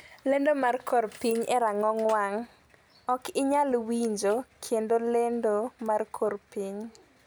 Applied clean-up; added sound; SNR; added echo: none; none; none; none.